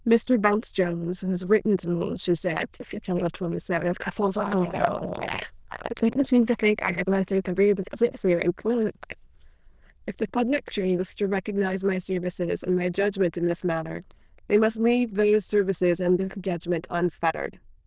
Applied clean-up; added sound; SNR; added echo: neural diffusion model UNIVERSE++.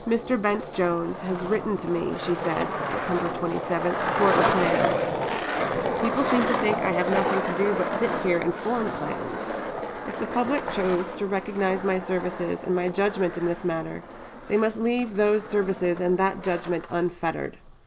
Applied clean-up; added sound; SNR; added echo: none; Skateboard; 3 dB; none.